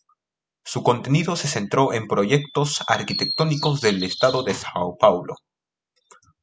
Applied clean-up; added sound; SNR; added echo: none; Bird vocalization, bird call, bird song; 9 dB; none.